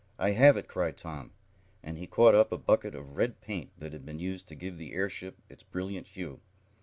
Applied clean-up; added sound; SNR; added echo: none; none; none; none.